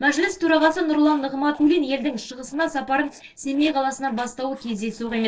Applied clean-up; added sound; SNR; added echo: neural separator model SepFormer DNS4.